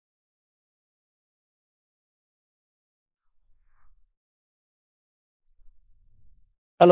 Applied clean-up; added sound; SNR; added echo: neural mask model Resemble Enhance denoiser.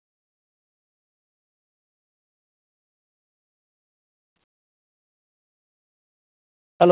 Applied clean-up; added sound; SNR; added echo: none; none; none; none.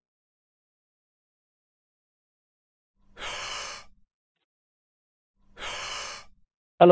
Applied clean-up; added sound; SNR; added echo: classical method spectral subtraction.